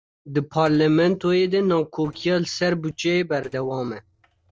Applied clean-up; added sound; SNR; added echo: neural separator model SepFormer DNS4.